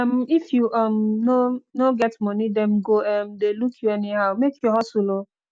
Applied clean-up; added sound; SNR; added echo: none; none; none; none.